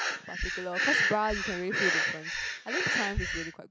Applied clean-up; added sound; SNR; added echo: none; Breathing; -4 dB; none.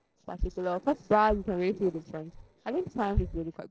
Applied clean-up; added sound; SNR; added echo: neural separator model SepFormer DNS4.